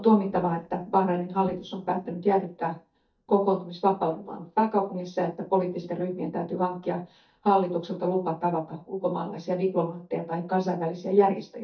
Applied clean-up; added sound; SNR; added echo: neural mask model DeepFilterNet 3.